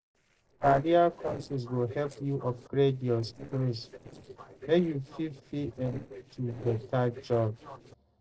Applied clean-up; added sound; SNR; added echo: neural separator model SepFormer DNS4.